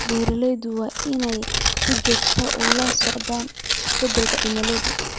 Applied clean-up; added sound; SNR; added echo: none; Tearing; -1 dB; none.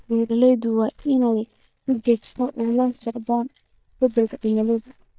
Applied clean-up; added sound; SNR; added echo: neural mask model DeepFilterNet 3.